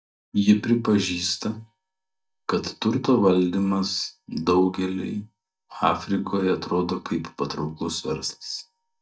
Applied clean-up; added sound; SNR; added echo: neural mask model DeepFilterNet 3.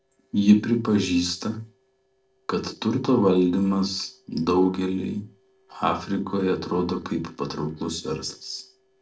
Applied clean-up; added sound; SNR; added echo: neural separator model SepFormer DNS4.